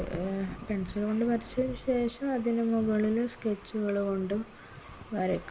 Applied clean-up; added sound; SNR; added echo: none; Thunder / Rain; 16 dB; none.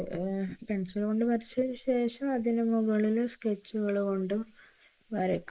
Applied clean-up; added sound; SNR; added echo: neural mask model Resemble Enhance denoiser.